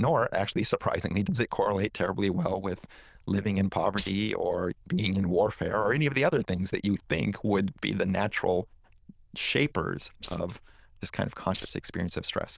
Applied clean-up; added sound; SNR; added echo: neural diffusion model UNIVERSE++.